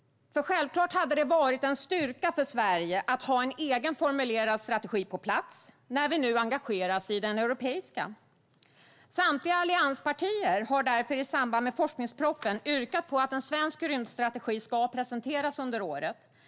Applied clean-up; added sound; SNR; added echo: none; none; none; none.